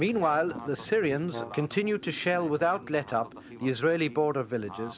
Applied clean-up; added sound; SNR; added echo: none; Brass instrument; 16 dB; none.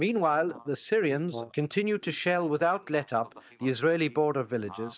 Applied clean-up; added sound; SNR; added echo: neural mask model DeepFilterNet 3.